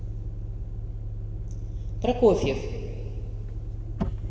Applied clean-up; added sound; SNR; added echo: none; Motor vehicle (road); 2 dB; reverberation time 1.9 s.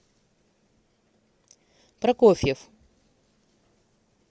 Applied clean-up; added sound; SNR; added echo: none; none; none; none.